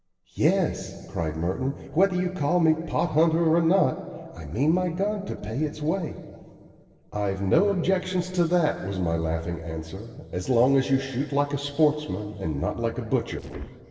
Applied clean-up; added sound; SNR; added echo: neural separator model SepFormer DNS4.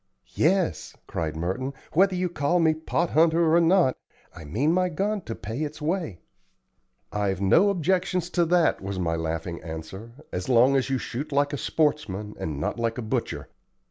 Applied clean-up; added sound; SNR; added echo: none; none; none; none.